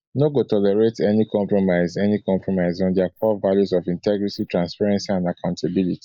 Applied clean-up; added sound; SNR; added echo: neural mask model Resemble Enhance denoiser.